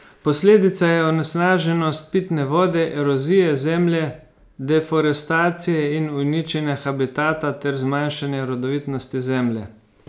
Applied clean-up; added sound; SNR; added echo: none; none; none; none.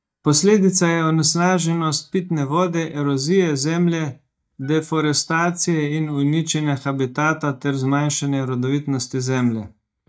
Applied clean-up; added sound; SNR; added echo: neural mask model DeepFilterNet 3.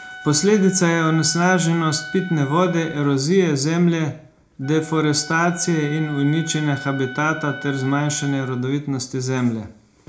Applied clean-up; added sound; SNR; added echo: none; Wind instrument, woodwind instrument; 16 dB; reverberation time 0.2 s.